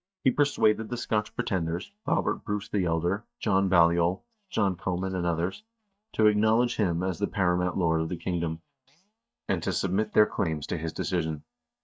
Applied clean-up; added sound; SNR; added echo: neural mask model DeepFilterNet 3.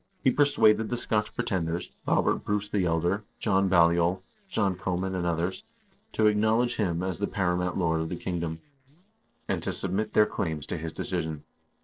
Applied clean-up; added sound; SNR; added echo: neural separator model SepFormer DNS4.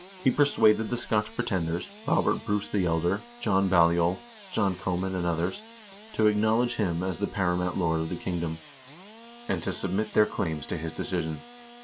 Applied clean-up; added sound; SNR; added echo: none; Engine starting / Sawing; 19 dB; none.